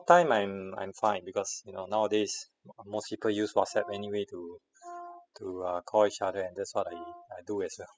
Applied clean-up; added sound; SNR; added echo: classical method spectral subtraction.